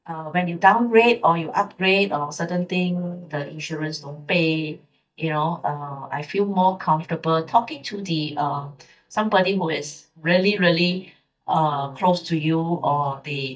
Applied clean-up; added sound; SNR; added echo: neural mask model DeepFilterNet 3.